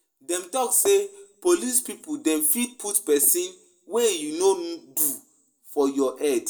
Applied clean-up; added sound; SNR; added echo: none; none; none; reverberation time 0.3 s.